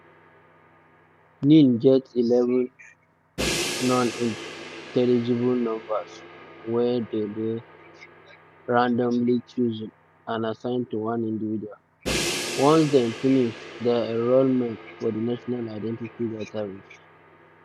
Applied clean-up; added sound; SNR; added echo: none; Crash cymbal; 12 dB; none.